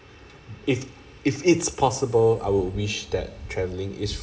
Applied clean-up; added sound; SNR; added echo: none; none; none; reverberation time 2.6 s.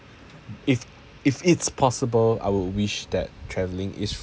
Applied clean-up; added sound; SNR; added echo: none; none; none; none.